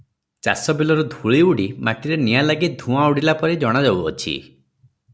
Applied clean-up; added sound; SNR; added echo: none; none; none; none.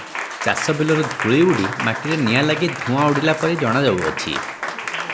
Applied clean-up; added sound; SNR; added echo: none; Applause; 7 dB; none.